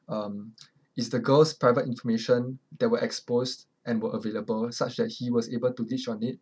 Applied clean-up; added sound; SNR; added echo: none; none; none; none.